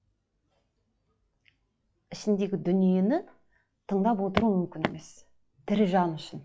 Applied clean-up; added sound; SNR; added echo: classical method log-MMSE.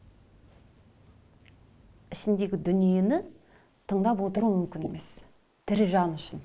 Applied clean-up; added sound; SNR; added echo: neural mask model Resemble Enhance denoiser.